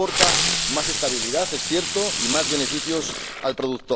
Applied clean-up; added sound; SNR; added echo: none; Fireworks; -2 dB; none.